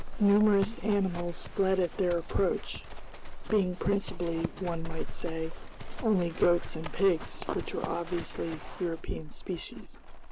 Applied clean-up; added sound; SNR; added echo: none; Livestock, farm animals, working animals; 5 dB; none.